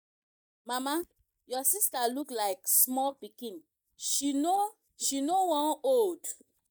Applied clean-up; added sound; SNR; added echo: neural mask model DeepFilterNet 3.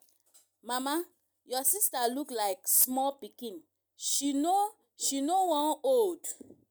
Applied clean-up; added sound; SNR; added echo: none; none; none; none.